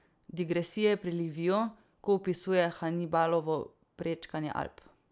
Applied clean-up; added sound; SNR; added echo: none; none; none; none.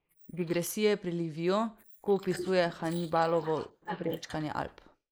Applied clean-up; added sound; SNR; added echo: neural mask model Resemble Enhance denoiser.